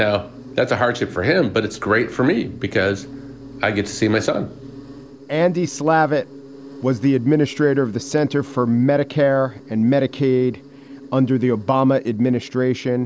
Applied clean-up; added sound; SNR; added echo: none; Insect; 20 dB; none.